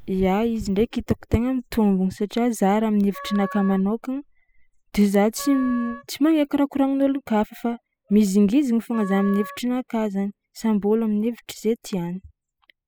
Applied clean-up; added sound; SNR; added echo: classical method spectral subtraction.